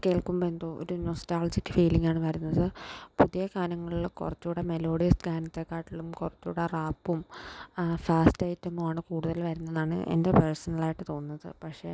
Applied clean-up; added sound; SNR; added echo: none; none; none; none.